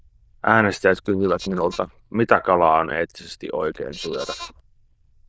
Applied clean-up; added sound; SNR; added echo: neural diffusion model UNIVERSE++.